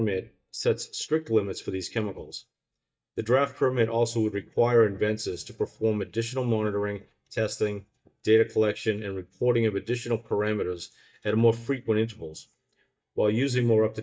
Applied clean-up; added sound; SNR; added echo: neural mask model DeepFilterNet 3.